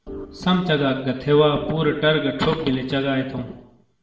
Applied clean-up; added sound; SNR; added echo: none; Organ; 17 dB; reverberation time 0.8 s.